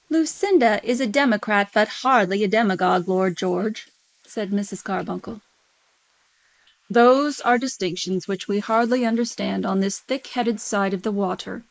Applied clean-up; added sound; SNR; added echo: neural mask model Resemble Enhance denoiser.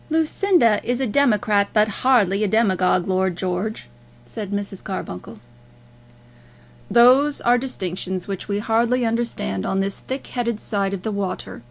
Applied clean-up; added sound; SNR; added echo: none; none; none; none.